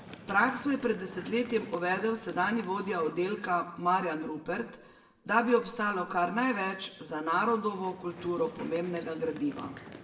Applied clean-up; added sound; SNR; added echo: none; Run; 19 dB; reverberation time 0.8 s.